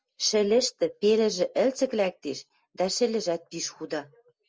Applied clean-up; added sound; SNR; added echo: none; none; none; none.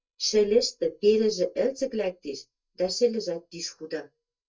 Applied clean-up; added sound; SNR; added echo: neural mask model DeepFilterNet 3.